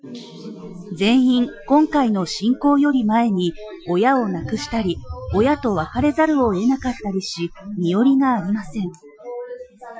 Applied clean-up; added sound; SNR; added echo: classical method Wiener filter.